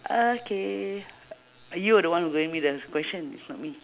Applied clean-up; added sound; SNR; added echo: none; none; none; none.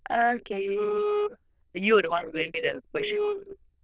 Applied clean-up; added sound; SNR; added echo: neural diffusion model UNIVERSE++.